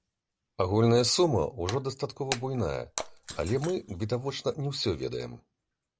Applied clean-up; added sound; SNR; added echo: none; Shatter; 14 dB; none.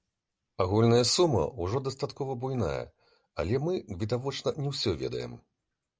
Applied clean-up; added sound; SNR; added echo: none; none; none; none.